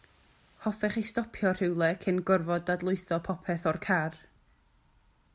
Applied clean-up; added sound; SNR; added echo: none; none; none; none.